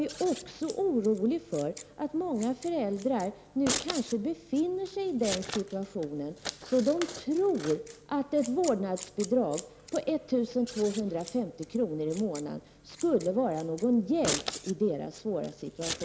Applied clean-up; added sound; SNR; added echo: none; Scissors; 12 dB; none.